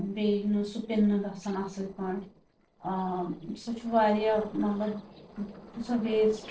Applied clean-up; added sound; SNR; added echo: neural separator model SepFormer DNS4.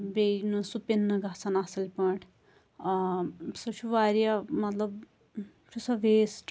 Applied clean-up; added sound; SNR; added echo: none; none; none; none.